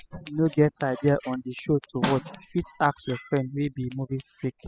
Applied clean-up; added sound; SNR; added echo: classical method spectral subtraction.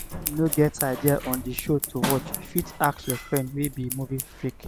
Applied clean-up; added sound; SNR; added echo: none; Scissors; 6 dB; none.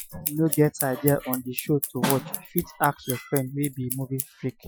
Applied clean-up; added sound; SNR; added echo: classical method Wiener filter.